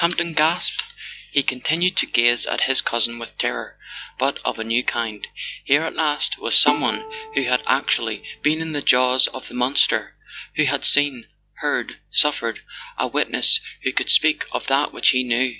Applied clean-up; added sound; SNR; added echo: none; Bowed string instrument; 9 dB; none.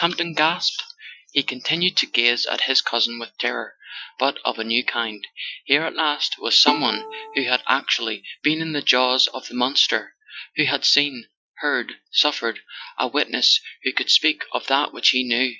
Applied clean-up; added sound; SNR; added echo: classical method Wiener filter.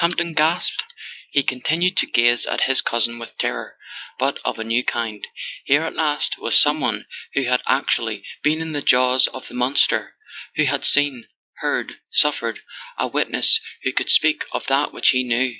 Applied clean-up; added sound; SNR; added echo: neural mask model Resemble Enhance denoiser.